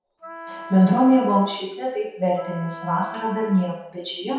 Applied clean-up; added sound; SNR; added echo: none; Wind instrument, woodwind instrument; 16 dB; reverberation time 0.7 s.